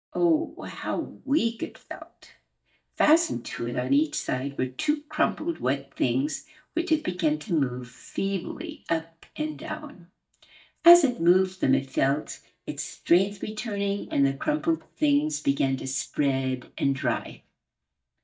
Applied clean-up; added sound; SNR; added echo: neural mask model DeepFilterNet 3.